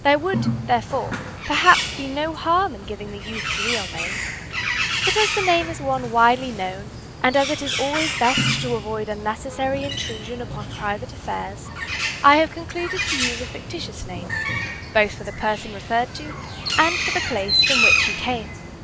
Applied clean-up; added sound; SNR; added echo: none; Bird; 2 dB; none.